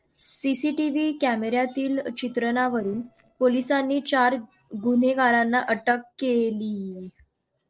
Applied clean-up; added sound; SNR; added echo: neural separator model SepFormer DNS4.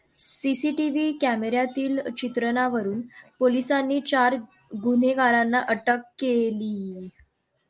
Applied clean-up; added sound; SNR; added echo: none; none; none; none.